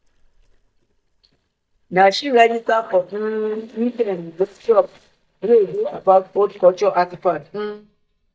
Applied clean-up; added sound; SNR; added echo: neural mask model DeepFilterNet 3.